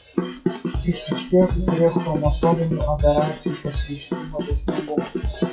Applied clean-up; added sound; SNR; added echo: classical method WPE with log-MMSE.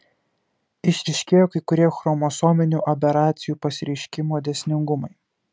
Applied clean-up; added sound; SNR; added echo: none; none; none; none.